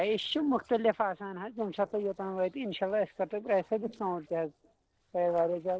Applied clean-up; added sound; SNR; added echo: neural separator model SepFormer DNS4.